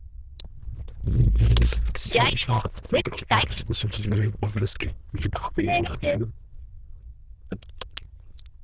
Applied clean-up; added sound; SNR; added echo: neural diffusion model UNIVERSE++.